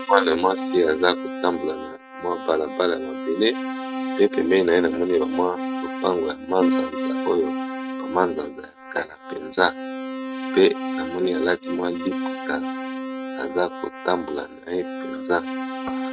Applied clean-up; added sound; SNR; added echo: neural mask model RNNoise.